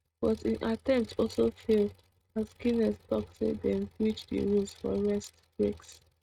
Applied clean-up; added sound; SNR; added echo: neural mask model RNNoise.